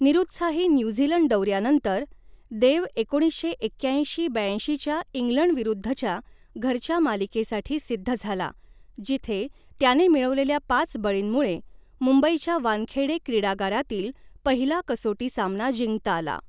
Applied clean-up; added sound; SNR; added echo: none; none; none; none.